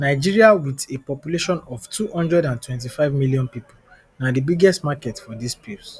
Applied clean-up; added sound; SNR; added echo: none; none; none; none.